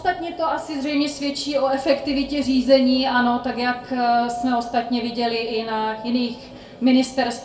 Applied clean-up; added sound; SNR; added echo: none; none; none; reverberation time 0.3 s.